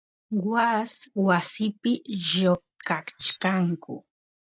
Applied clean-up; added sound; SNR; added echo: neural mask model DeepFilterNet 3.